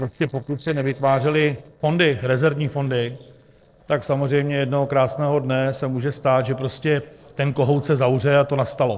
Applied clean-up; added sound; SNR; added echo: neural separator model SepFormer DNS4.